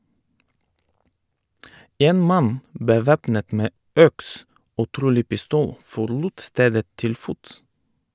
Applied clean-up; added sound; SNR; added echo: none; none; none; none.